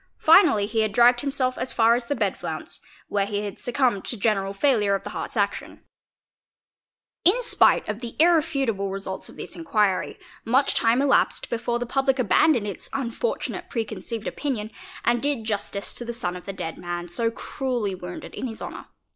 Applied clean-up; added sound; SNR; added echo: neural mask model Resemble Enhance denoiser.